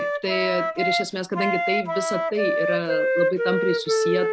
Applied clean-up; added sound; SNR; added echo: none; Wind instrument, woodwind instrument; -3 dB; none.